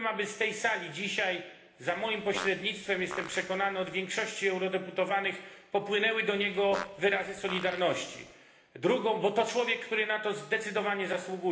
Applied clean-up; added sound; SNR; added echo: none; Fart; 13 dB; reverberation time 1.1 s.